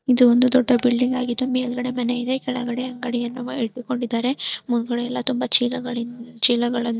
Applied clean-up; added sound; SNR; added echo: neural mask model DeepFilterNet 3.